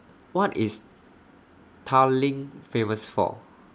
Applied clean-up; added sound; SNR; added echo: none; none; none; none.